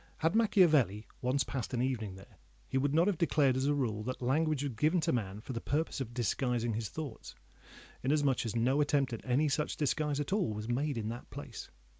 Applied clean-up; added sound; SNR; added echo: none; none; none; none.